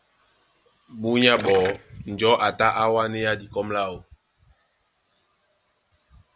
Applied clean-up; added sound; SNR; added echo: none; Gurgling; 14 dB; none.